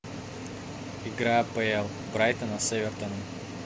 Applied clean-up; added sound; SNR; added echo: none; none; none; none.